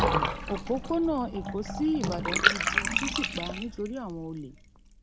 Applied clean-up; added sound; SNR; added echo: none; Bathtub (filling or washing) / Water; -2 dB; none.